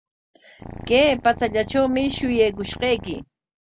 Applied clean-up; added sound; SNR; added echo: none; Purr; 14 dB; none.